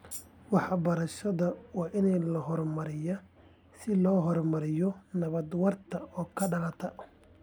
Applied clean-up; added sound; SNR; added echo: none; Tambourine; 17 dB; none.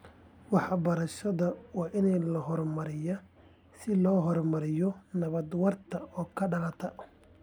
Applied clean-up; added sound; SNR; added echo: none; none; none; none.